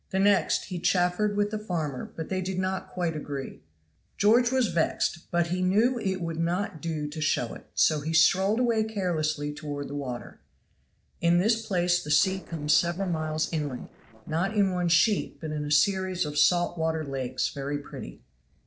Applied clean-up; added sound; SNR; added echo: neural separator model SepFormer DNS4.